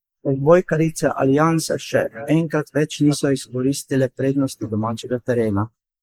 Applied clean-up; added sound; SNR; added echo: neural mask model Resemble Enhance denoiser.